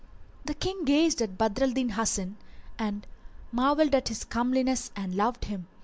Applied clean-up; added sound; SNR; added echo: none; none; none; none.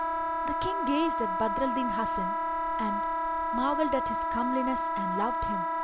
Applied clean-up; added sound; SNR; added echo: none; Wind instrument, woodwind instrument; -3 dB; none.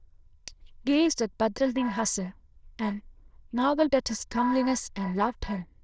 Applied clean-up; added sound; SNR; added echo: neural diffusion model UNIVERSE++.